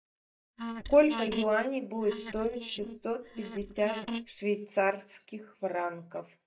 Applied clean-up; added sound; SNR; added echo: neural mask model DeepFilterNet 3.